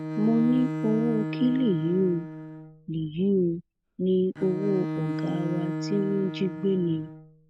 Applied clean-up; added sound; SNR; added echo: none; Bowed string instrument; 6 dB; none.